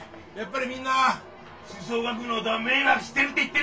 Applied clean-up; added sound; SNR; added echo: none; none; none; reverberation time 0.2 s.